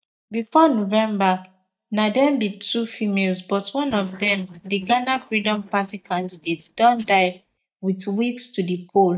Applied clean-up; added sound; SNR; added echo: neural mask model DeepFilterNet 3.